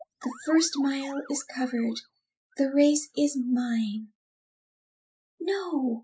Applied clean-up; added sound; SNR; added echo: neural mask model Resemble Enhance denoiser.